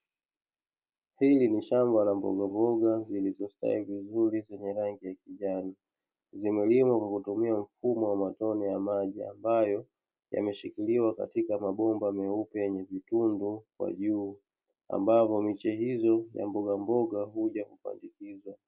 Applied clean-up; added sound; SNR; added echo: none; none; none; none.